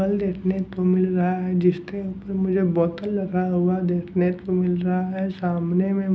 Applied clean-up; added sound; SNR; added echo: none; none; none; none.